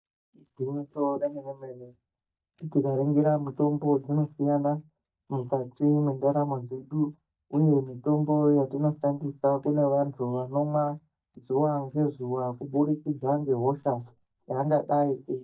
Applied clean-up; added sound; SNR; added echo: neural mask model DeepFilterNet 3.